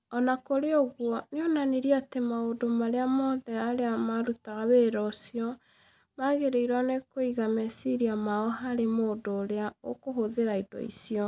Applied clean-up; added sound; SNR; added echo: none; none; none; none.